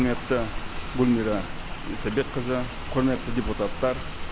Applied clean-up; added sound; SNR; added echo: none; Rain; 4 dB; none.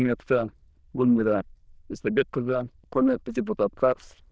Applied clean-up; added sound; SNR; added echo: neural diffusion model UNIVERSE++.